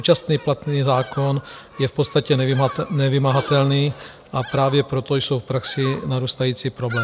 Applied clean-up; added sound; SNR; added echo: none; Bird vocalization, bird call, bird song; 17 dB; none.